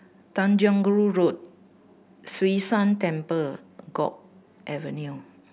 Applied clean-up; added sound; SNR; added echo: none; none; none; none.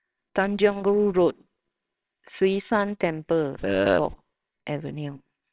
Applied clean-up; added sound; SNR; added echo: neural separator model SepFormer WHAMR!.